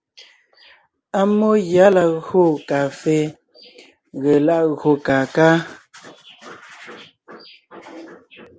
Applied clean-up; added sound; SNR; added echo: none; none; none; none.